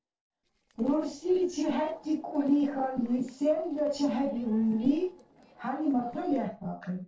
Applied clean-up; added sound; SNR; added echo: neural separator model SepFormer DNS4.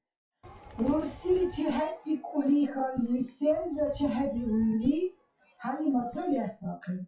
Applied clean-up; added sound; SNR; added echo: classical method WPE with log-MMSE.